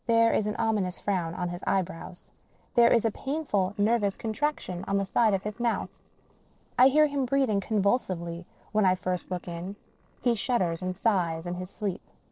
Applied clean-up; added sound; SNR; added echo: neural separator model SepFormer DNS4.